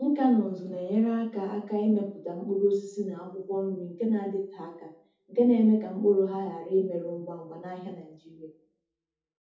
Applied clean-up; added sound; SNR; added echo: none; none; none; reverberation time 0.5 s.